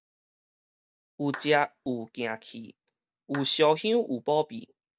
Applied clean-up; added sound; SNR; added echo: none; Clapping; 18 dB; none.